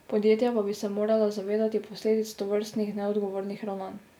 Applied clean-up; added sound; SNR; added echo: none; none; none; none.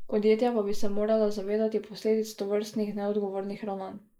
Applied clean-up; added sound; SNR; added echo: neural mask model Resemble Enhance denoiser.